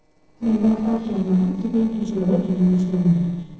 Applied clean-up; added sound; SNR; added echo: neural separator model SepFormer DNS4.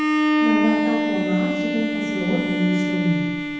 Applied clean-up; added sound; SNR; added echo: none; Bowed string instrument; -2 dB; reverberation time 1.1 s.